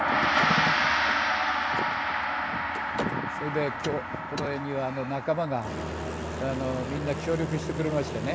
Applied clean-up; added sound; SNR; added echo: none; Gong; -2 dB; none.